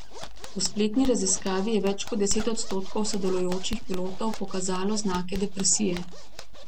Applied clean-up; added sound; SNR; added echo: none; Zipper (clothing); 0 dB; none.